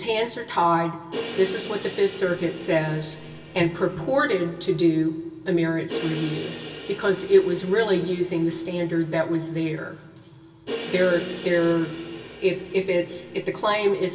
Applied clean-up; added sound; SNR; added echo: none; Crash cymbal; 14 dB; reverberation time 0.2 s.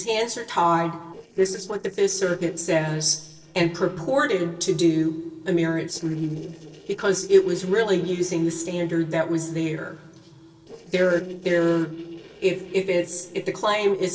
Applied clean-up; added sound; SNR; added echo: neural separator model SepFormer DNS4.